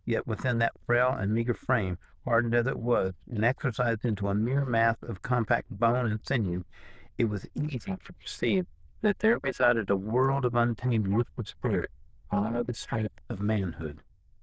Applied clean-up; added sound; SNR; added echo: neural diffusion model UNIVERSE++.